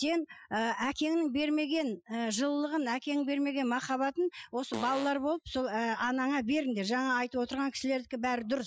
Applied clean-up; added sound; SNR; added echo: classical method Wiener filter.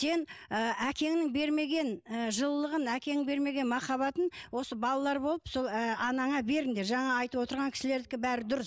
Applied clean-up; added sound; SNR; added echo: none; none; none; none.